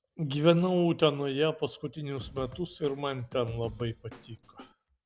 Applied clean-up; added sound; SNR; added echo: none; Snare drum / Drum kit; 18 dB; none.